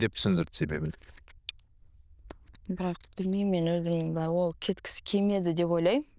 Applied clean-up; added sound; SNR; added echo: neural diffusion model UNIVERSE++.